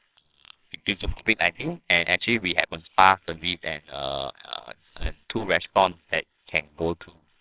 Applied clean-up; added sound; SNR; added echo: neural separator model SepFormer WHAMR!.